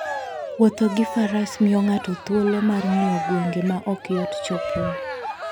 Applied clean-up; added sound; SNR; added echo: none; Cheering; 8 dB; none.